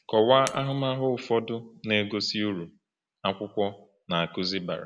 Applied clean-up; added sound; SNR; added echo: none; Shatter; 18 dB; none.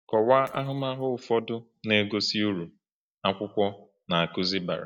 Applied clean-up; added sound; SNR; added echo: neural mask model DeepFilterNet 3.